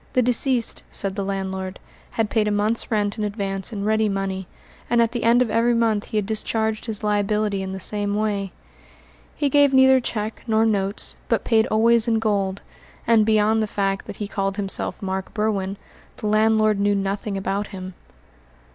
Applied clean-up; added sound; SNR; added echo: none; none; none; none.